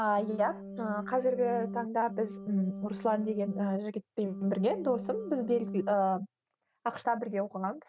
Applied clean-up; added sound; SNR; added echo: none; Organ; 9 dB; none.